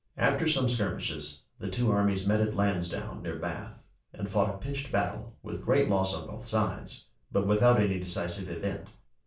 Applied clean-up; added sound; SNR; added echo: none; none; none; reverberation time 0.3 s.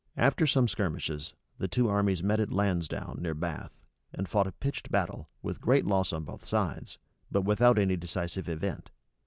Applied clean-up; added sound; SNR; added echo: none; none; none; none.